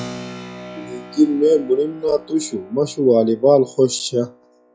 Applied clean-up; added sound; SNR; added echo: classical method log-MMSE.